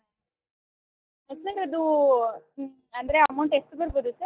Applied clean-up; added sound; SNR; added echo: neural mask model DeepFilterNet 3.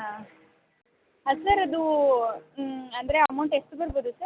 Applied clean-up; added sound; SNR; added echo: none; Whoosh, swoosh, swish; 15 dB; none.